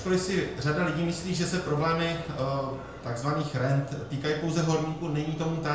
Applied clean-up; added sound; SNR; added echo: none; Engine; 17 dB; reverberation time 0.5 s.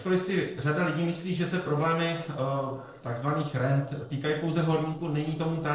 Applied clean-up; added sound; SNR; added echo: neural separator model SepFormer DNS4.